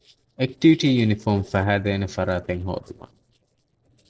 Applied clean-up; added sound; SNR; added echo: neural separator model SepFormer DNS4.